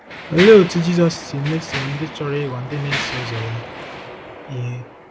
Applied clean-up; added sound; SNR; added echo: none; Mechanisms; 10 dB; none.